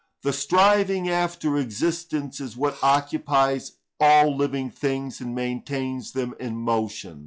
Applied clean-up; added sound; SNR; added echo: classical method log-MMSE.